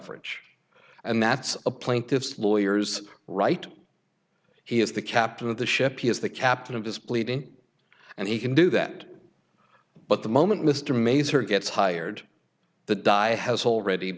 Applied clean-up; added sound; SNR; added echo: none; none; none; none.